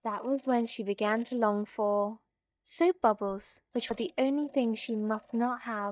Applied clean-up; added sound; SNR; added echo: neural mask model DeepFilterNet 3.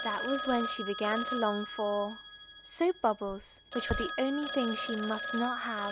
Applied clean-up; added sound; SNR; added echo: none; Telephone; 1 dB; none.